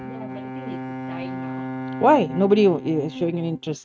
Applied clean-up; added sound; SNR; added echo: neural mask model RNNoise.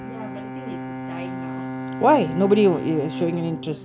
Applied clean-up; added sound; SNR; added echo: none; Bowed string instrument; 8 dB; none.